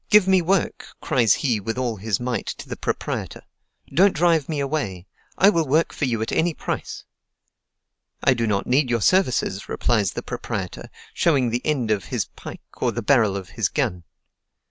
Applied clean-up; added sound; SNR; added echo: none; none; none; none.